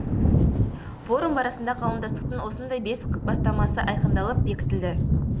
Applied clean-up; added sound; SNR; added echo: none; Thunder / Wind; -5 dB; none.